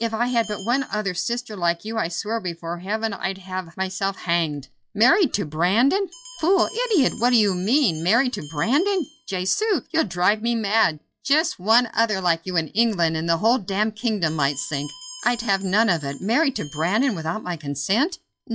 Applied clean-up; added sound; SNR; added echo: classical method log-MMSE.